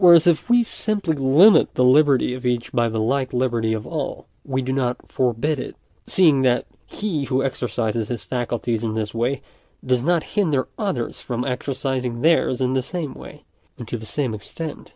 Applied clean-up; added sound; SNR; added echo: none; none; none; none.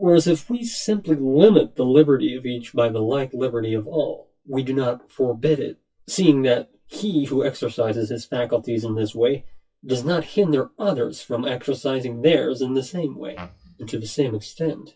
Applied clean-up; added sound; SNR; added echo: classical method WPE with log-MMSE.